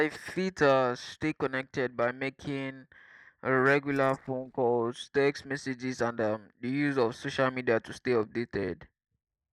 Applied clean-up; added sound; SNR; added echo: neural mask model DeepFilterNet 3.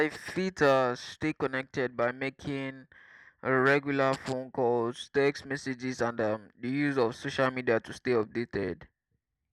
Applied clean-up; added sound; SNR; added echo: none; none; none; none.